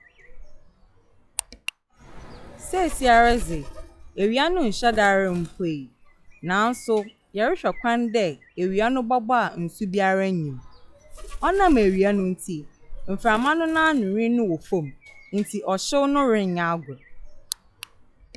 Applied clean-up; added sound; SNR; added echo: classical method log-MMSE.